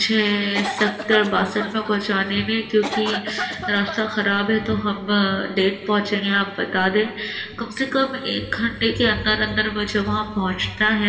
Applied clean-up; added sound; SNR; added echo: none; Cough; 8 dB; reverberation time 1.9 s.